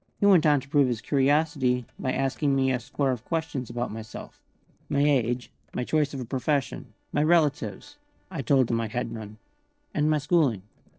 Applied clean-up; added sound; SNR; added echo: neural separator model SepFormer DNS4.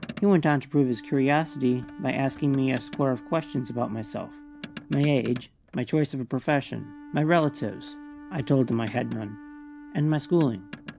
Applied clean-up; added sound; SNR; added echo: none; Wind instrument, woodwind instrument + Motor vehicle (road); 16 dB; none.